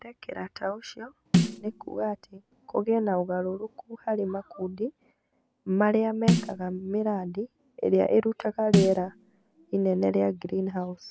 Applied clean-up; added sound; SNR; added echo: none; Snare drum; 0 dB; none.